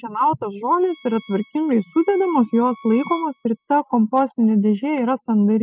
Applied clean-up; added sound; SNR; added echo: classical method spectral subtraction.